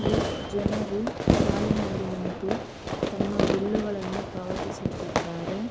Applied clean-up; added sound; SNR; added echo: none; Fireworks; -4 dB; none.